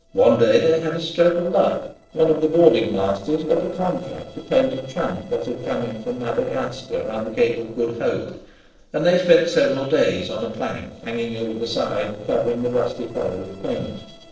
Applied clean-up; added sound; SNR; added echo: neural separator model SepFormer DNS4.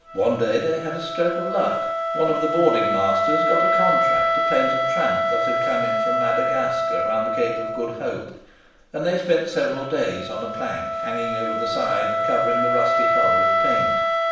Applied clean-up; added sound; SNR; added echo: none; Wind instrument, woodwind instrument; -3 dB; reverberation time 0.6 s.